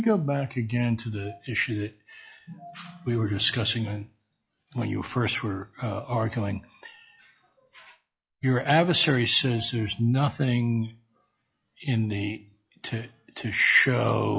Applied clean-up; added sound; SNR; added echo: classical method log-MMSE.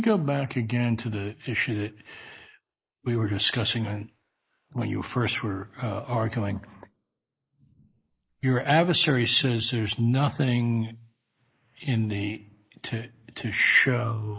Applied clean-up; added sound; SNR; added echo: neural mask model Resemble Enhance denoiser.